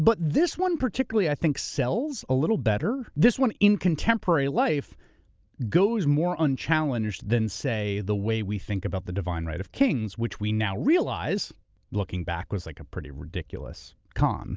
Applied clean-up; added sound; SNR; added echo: none; none; none; none.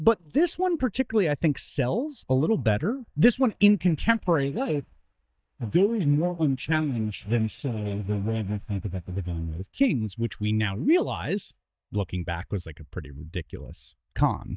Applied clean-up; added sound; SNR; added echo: neural mask model DeepFilterNet 3.